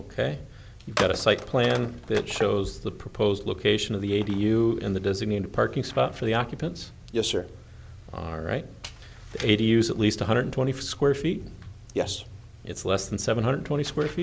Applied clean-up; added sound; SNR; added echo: none; Telephone; 10 dB; none.